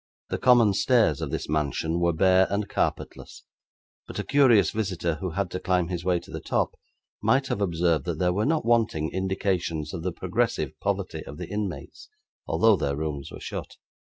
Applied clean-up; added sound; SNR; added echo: none; none; none; none.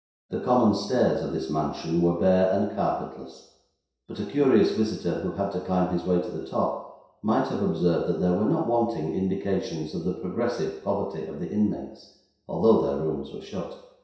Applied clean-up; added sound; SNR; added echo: none; none; none; reverberation time 0.7 s.